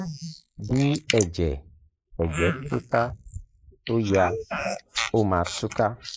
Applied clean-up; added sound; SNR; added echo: neural mask model Resemble Enhance denoiser.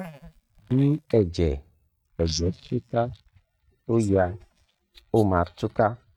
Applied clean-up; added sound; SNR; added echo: neural mask model DeepFilterNet 3.